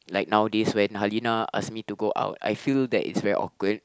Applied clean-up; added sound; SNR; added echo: none; none; none; none.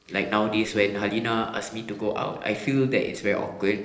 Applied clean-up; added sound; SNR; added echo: neural separator model SepFormer DNS4.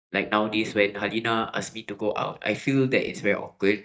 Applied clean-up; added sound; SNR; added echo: neural mask model DeepFilterNet 3.